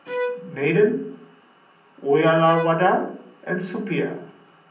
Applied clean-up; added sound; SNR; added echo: none; Bowed string instrument; 11 dB; reverberation time 0.6 s.